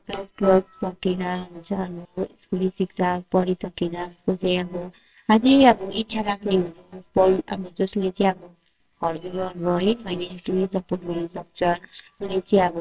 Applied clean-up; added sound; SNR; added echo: neural separator model SepFormer WHAMR!.